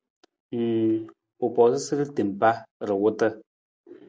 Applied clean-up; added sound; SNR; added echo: none; none; none; none.